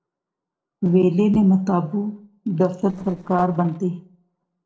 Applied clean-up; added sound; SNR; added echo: neural separator model SepFormer DNS4.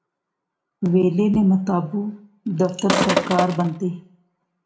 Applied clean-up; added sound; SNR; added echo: none; Sink (filling or washing); 2 dB; reverberation time 0.4 s.